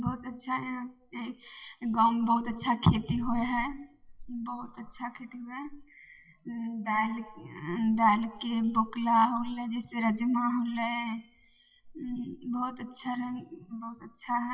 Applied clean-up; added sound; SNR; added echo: classical method WPE with log-MMSE.